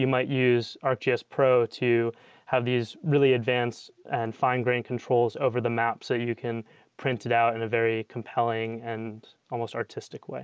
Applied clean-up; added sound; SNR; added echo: none; none; none; none.